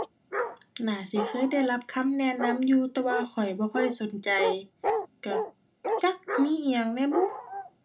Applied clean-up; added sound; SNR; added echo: none; Bark; 6 dB; reverberation time 0.2 s.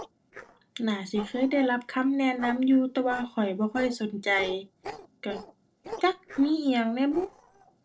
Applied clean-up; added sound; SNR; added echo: neural separator model SepFormer DNS4.